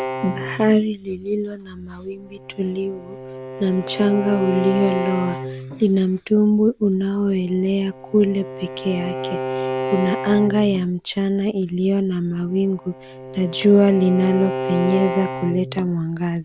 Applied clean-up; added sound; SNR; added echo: none; Bowed string instrument; 9 dB; none.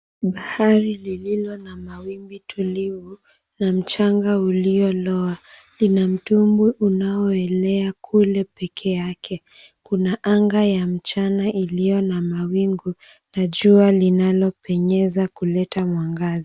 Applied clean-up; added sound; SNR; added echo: none; none; none; none.